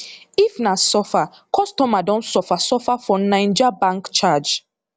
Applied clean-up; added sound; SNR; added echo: none; none; none; none.